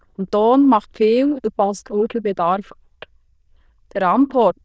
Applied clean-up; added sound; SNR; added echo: neural diffusion model UNIVERSE++.